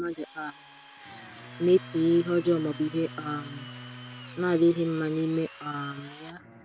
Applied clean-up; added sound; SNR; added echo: none; Drill + Bowed string instrument; 16 dB; none.